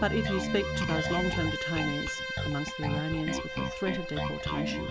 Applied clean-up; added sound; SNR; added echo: none; Bass guitar + Bowed string instrument; 0 dB; none.